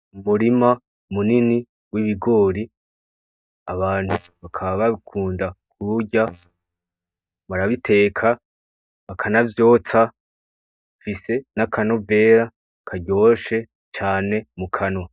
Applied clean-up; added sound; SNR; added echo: neural mask model DeepFilterNet 3.